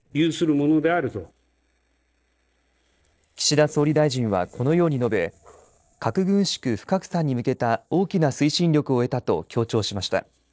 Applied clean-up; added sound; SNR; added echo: neural separator model SepFormer DNS4.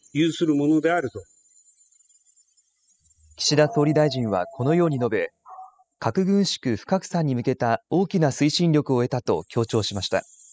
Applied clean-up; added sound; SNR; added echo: classical method spectral subtraction.